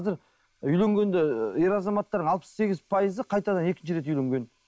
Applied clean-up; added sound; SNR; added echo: neural mask model Resemble Enhance denoiser.